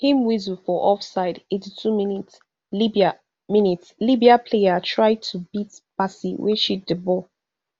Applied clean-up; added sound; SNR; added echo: none; none; none; none.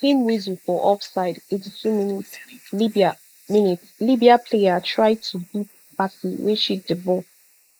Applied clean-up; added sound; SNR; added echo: neural mask model Resemble Enhance denoiser.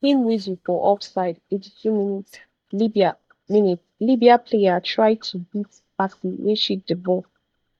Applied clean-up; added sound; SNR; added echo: neural mask model DeepFilterNet 3.